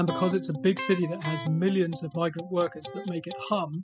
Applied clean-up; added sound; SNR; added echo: classical method spectral subtraction.